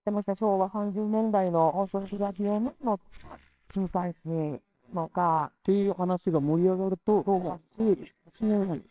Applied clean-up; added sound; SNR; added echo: neural separator model SepFormer WHAMR!.